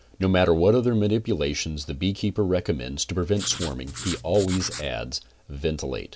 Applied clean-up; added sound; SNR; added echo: none; Writing; 12 dB; none.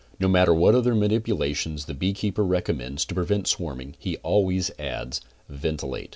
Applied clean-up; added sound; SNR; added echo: none; none; none; none.